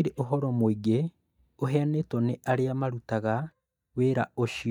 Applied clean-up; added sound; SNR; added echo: neural mask model DeepFilterNet 3.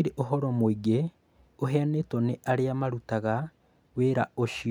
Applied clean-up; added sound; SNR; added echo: none; none; none; none.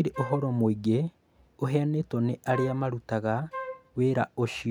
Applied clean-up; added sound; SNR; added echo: none; Wind instrument, woodwind instrument; 12 dB; none.